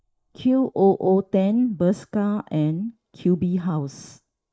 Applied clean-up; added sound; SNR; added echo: neural mask model Resemble Enhance denoiser.